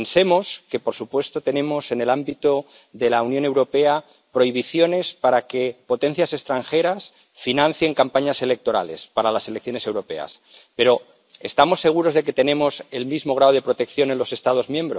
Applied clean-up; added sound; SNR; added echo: none; none; none; none.